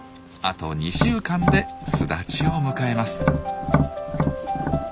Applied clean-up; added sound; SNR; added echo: none; Tap; -1 dB; none.